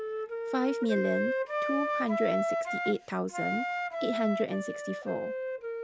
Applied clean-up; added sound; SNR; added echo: none; Wind instrument, woodwind instrument; 0 dB; none.